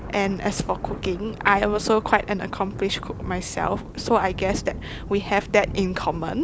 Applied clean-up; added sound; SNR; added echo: none; Thunder; 10 dB; none.